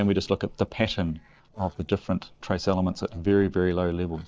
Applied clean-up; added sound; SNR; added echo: neural separator model SepFormer DNS4.